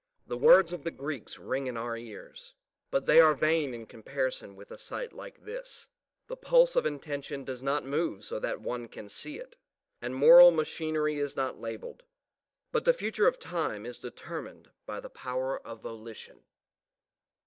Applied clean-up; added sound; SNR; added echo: neural separator model SepFormer DNS4.